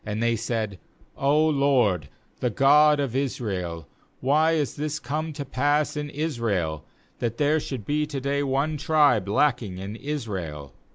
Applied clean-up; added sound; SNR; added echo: none; none; none; none.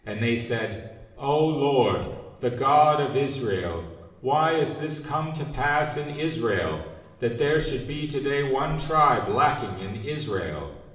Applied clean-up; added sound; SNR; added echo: none; none; none; reverberation time 1.1 s.